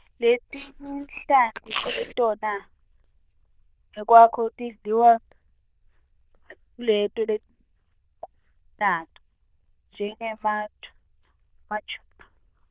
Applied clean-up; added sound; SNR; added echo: neural diffusion model UNIVERSE++.